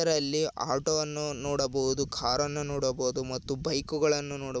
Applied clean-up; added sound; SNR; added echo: none; none; none; none.